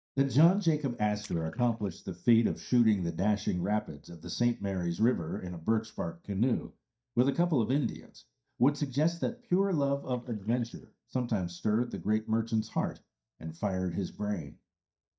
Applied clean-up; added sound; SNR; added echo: neural mask model DeepFilterNet 3.